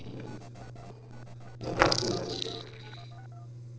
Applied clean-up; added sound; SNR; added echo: neural separator model SepFormer DNS4.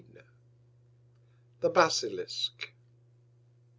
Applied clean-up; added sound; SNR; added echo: none; none; none; none.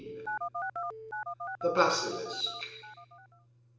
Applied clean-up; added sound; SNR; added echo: none; Telephone; 5 dB; reverberation time 1.1 s.